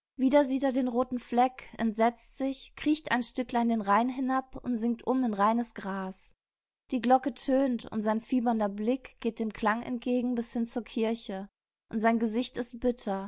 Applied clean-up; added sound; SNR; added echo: none; none; none; none.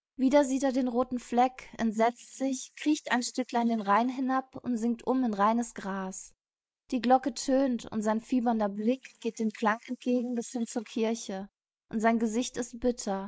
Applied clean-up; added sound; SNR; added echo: neural mask model Resemble Enhance denoiser.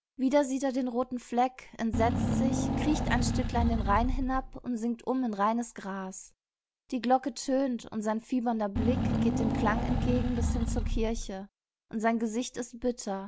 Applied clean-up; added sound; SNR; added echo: none; Engine / Car; -2 dB; none.